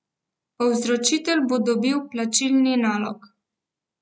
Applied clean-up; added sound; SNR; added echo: none; none; none; none.